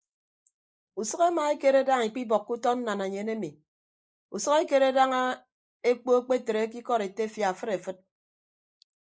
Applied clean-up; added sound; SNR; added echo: neural mask model Resemble Enhance denoiser.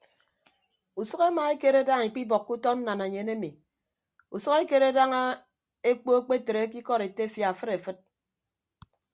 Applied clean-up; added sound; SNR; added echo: none; none; none; none.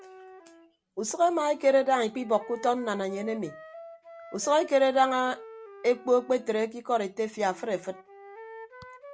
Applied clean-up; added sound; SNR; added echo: none; Wind instrument, woodwind instrument; 19 dB; none.